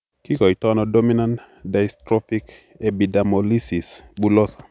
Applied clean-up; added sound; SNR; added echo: none; none; none; none.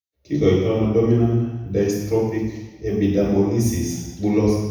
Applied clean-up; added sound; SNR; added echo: none; none; none; reverberation time 1.0 s.